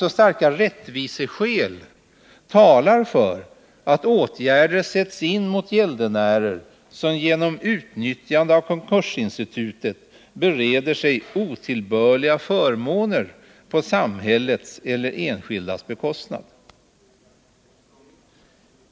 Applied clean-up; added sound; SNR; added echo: none; none; none; none.